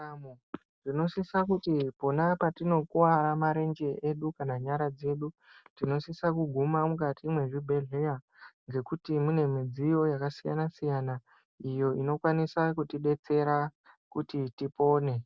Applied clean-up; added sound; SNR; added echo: none; none; none; none.